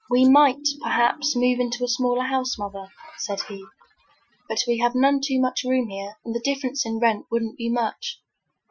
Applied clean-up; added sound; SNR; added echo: classical method Wiener filter.